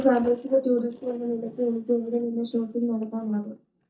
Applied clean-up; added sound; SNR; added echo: neural mask model DeepFilterNet 3.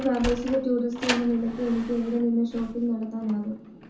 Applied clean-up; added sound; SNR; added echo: none; Sliding door; 11 dB; reverberation time 0.9 s.